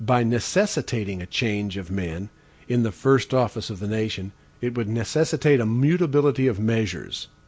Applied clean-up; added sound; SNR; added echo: none; none; none; none.